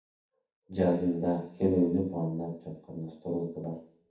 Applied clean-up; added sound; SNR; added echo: none; none; none; reverberation time 0.7 s.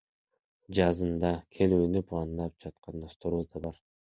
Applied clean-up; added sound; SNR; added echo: none; none; none; none.